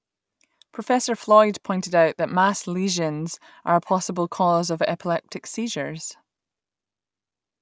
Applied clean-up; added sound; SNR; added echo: none; none; none; none.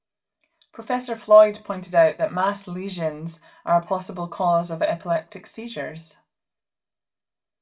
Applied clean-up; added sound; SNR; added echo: none; none; none; reverberation time 0.2 s.